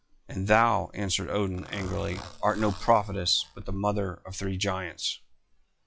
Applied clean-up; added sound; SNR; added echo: classical method log-MMSE.